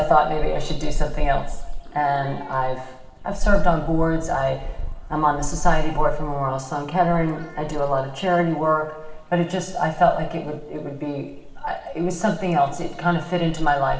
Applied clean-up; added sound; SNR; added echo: none; Meow / Purr; 3 dB; reverberation time 1.0 s.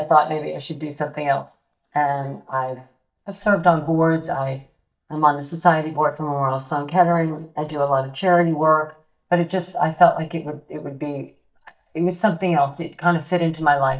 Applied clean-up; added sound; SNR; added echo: neural mask model DeepFilterNet 3.